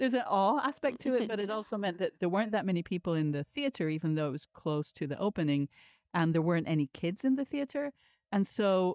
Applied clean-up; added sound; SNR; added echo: neural mask model DeepFilterNet 3.